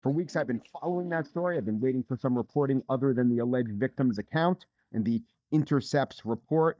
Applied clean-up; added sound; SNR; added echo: neural mask model DeepFilterNet 3.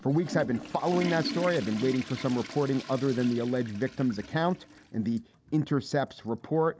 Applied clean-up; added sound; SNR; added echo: none; Toilet flush / Water; 13 dB; none.